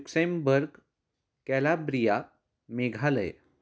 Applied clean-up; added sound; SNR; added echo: none; none; none; none.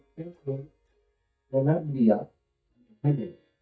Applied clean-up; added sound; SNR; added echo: neural mask model DeepFilterNet 3.